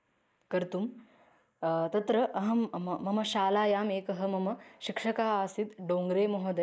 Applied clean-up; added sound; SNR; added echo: neural mask model Resemble Enhance denoiser.